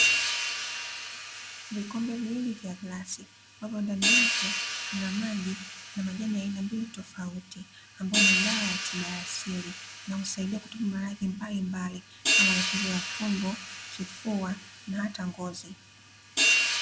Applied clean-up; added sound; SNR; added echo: none; Hi-hat; -3 dB; none.